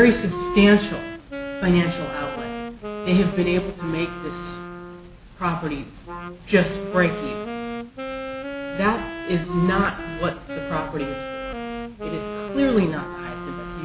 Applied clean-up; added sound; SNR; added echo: none; Wind instrument, woodwind instrument; 8 dB; none.